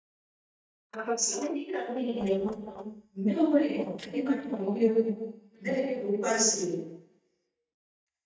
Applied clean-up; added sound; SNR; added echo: neural mask model DeepFilterNet 3.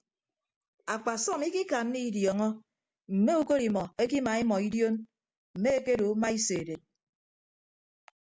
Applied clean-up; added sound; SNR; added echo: none; none; none; none.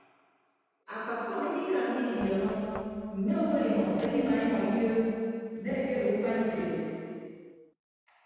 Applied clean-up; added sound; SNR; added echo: none; Knock; 18 dB; reverberation time 2.1 s.